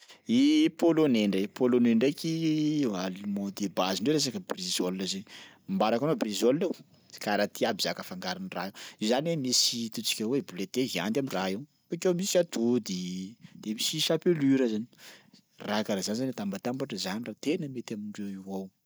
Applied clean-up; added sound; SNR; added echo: none; none; none; none.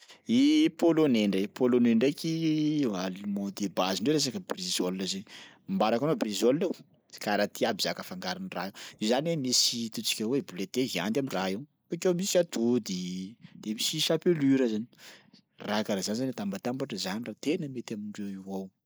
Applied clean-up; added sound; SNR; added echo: neural mask model Resemble Enhance denoiser.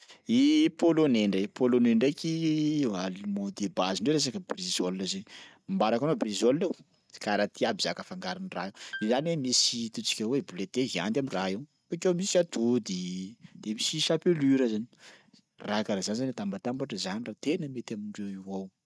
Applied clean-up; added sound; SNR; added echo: neural mask model RNNoise.